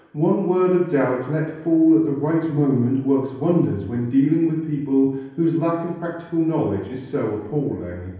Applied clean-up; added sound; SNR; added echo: none; none; none; reverberation time 0.9 s.